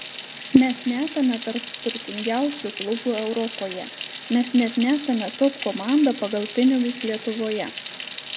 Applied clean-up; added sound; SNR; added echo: none; Sink (filling or washing) / Water tap, faucet; 5 dB; none.